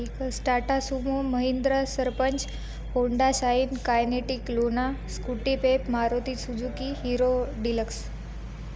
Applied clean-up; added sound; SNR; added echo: none; none; none; none.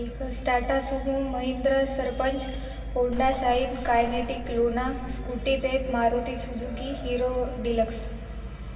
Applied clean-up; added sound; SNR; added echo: none; Water / Splash, splatter; 12 dB; reverberation time 2.3 s.